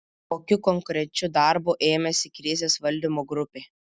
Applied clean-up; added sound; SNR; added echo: none; none; none; none.